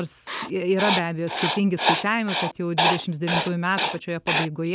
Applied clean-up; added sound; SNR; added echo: none; Writing; 1 dB; none.